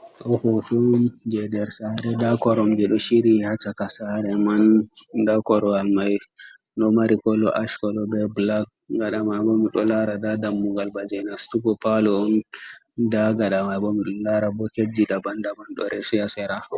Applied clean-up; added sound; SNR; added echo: none; none; none; none.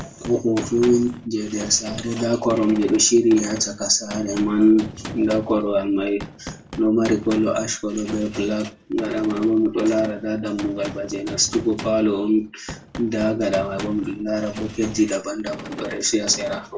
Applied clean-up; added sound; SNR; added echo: none; Gunshot, gunfire; 14 dB; reverberation time 0.2 s.